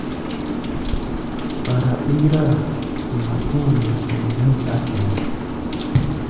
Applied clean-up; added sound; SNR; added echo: none; Rain; 3 dB; reverberation time 1.2 s.